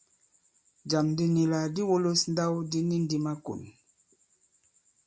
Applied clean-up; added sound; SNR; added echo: none; none; none; none.